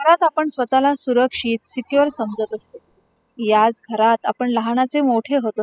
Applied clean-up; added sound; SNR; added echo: classical method spectral subtraction.